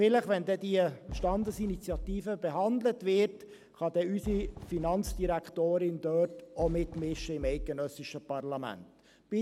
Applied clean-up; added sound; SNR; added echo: none; Fireworks; 10 dB; none.